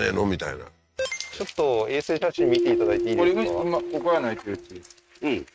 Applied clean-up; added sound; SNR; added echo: neural mask model RNNoise.